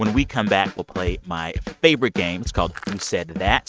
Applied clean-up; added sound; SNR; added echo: neural mask model RNNoise.